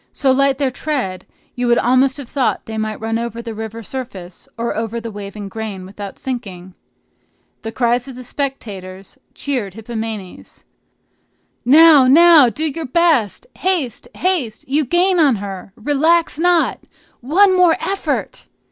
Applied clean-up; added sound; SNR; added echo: none; none; none; none.